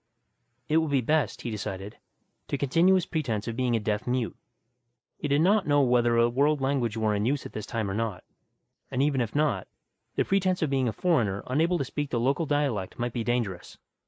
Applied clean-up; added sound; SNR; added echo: neural mask model Resemble Enhance denoiser.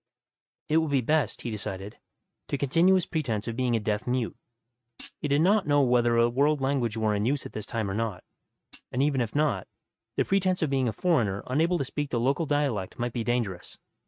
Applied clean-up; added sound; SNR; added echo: neural mask model RNNoise.